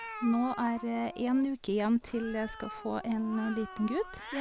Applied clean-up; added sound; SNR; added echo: none; Cat; 14 dB; none.